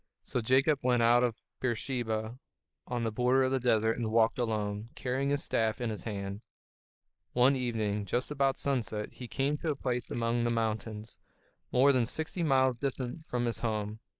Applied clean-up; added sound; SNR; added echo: neural mask model Resemble Enhance denoiser.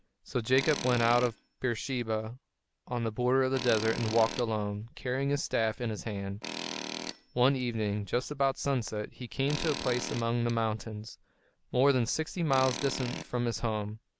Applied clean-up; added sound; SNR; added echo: none; Tools; 12 dB; none.